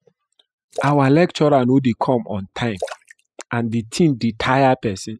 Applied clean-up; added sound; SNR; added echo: classical method spectral subtraction.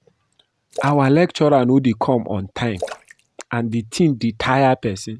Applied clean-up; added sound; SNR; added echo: none; Splash, splatter; 18 dB; none.